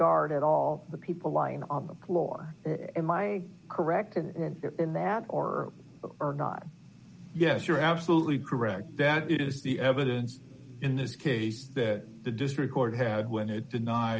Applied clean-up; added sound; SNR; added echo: none; none; none; none.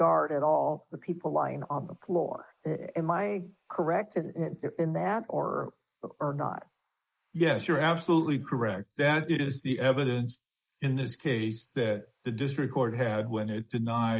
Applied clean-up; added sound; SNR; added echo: neural mask model Resemble Enhance denoiser.